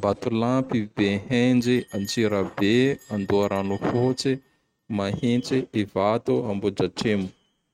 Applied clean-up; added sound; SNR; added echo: neural mask model RNNoise.